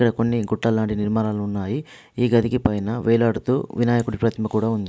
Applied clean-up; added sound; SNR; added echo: none; none; none; none.